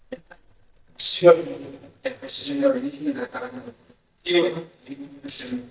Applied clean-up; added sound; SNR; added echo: neural mask model DeepFilterNet 3.